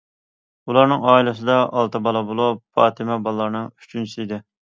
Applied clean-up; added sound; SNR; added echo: none; none; none; none.